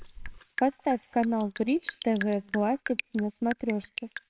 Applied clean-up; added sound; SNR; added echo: neural separator model SepFormer WHAMR!.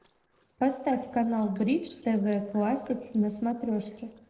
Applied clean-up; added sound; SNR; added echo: neural separator model SepFormer DNS4.